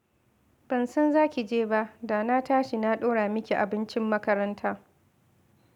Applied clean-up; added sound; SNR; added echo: none; none; none; none.